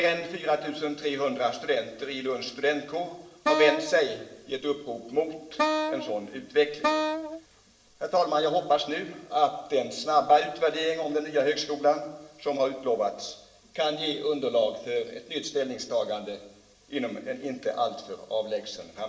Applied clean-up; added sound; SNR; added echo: none; Wind instrument, woodwind instrument; 2 dB; reverberation time 0.8 s.